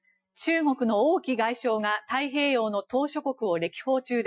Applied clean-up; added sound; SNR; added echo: classical method Wiener filter.